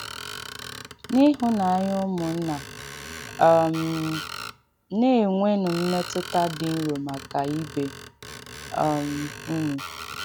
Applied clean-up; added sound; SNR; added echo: none; Screech; 13 dB; none.